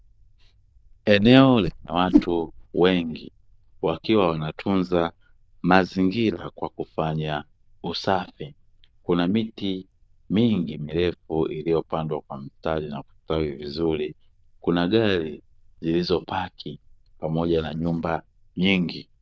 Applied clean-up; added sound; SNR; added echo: neural diffusion model UNIVERSE++.